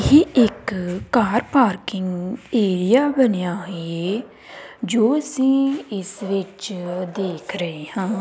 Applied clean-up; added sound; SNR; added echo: none; none; none; none.